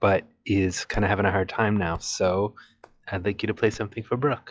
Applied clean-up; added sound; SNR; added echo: classical method log-MMSE.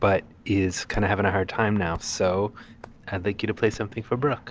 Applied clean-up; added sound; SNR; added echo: none; Hands; 19 dB; none.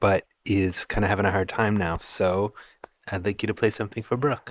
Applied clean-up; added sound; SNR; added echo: neural mask model Resemble Enhance denoiser.